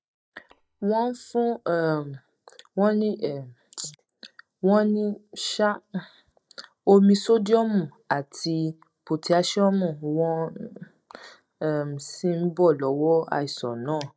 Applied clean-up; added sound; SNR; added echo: neural mask model DeepFilterNet 3.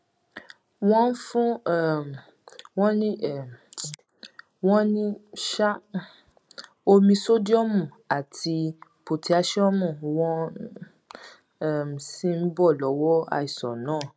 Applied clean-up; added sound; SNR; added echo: none; none; none; none.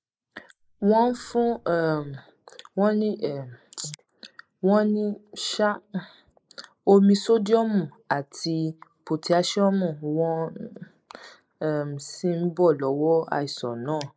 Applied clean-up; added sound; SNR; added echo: neural mask model Resemble Enhance denoiser.